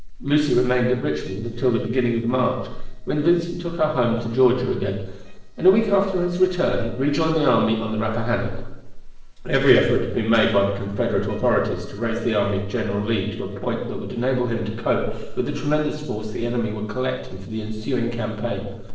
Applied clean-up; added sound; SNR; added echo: neural separator model SepFormer DNS4.